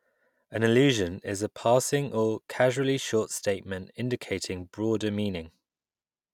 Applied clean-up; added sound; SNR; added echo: none; none; none; none.